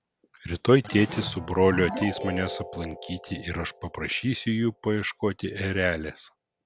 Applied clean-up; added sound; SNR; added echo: none; Keyboard (musical); 13 dB; none.